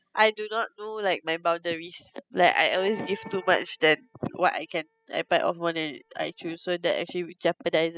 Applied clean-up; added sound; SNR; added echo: classical method spectral subtraction.